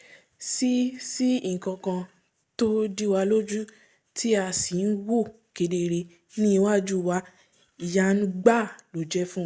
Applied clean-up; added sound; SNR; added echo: none; none; none; none.